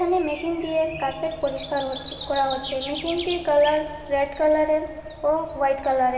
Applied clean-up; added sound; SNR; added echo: none; Breathing; 12 dB; reverberation time 2.2 s.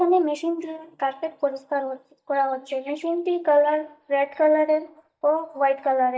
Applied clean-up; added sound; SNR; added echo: neural mask model DeepFilterNet 3.